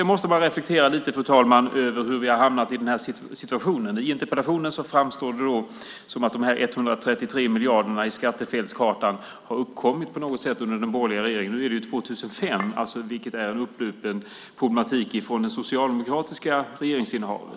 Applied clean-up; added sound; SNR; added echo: none; Chink, clink; 12 dB; none.